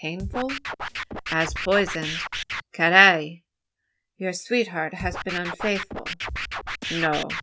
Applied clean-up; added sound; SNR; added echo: none; Scratching (performance technique); 6 dB; none.